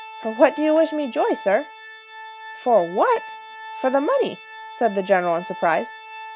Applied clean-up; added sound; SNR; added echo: none; Organ; 15 dB; none.